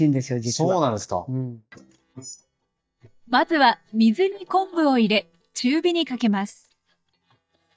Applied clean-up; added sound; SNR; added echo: neural mask model DeepFilterNet 3.